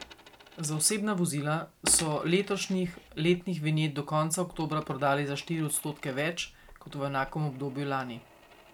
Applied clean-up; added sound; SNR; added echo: none; Coin (dropping); 18 dB; none.